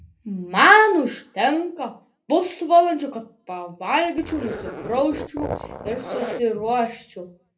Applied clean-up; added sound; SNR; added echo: none; Zipper (clothing); 11 dB; reverberation time 0.3 s.